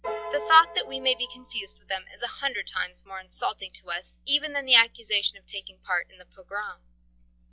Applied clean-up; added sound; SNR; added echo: classical method log-MMSE.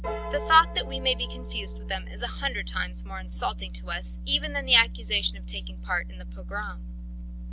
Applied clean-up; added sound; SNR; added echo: none; Piano; 11 dB; none.